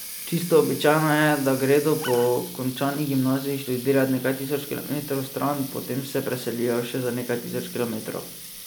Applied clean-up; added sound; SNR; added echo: none; Animal + Water tap, faucet; 13 dB; none.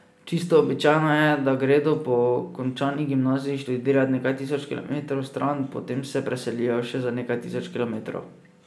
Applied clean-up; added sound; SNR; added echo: none; none; none; none.